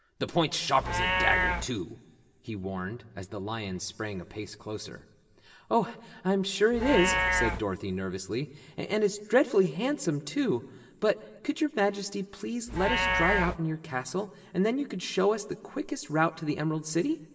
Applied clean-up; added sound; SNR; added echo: none; Livestock, farm animals, working animals; 6 dB; reverberation time 1.1 s.